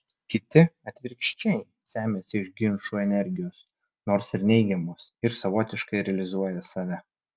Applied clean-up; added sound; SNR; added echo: none; none; none; none.